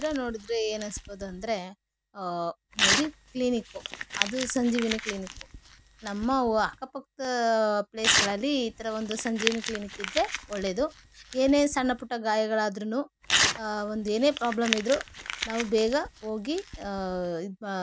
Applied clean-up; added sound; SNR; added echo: none; Crumpling, crinkling / Tearing; 5 dB; none.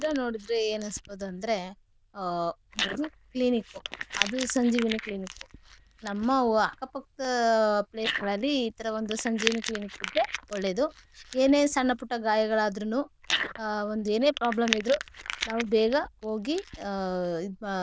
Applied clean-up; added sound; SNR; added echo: neural diffusion model UNIVERSE++.